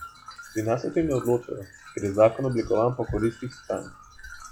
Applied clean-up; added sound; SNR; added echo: classical method log-MMSE.